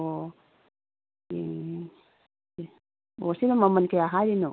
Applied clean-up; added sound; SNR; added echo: none; none; none; none.